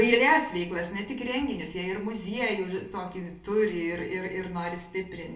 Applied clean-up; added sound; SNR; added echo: none; none; none; reverberation time 0.2 s.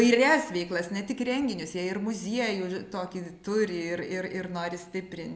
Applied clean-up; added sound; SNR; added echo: none; none; none; none.